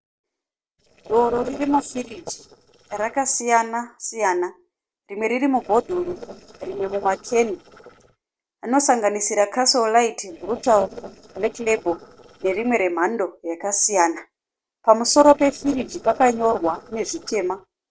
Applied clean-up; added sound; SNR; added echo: neural separator model SepFormer DNS4.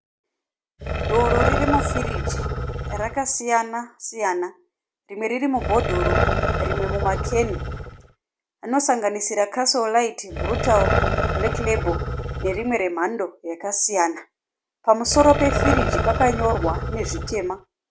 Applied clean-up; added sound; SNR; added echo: none; Growling; 2 dB; none.